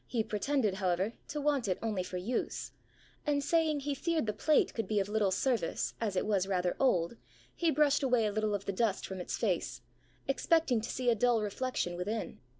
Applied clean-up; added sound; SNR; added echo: none; none; none; none.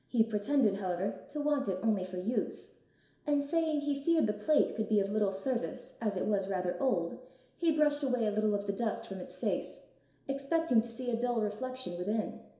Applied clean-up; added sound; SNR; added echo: none; none; none; reverberation time 0.7 s.